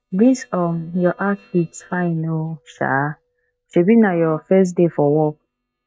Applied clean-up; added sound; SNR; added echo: neural mask model DeepFilterNet 3.